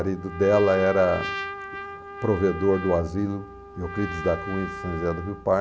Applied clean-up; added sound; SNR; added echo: none; Trumpet; 10 dB; none.